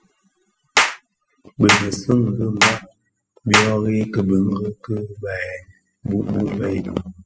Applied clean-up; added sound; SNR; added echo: classical method spectral subtraction.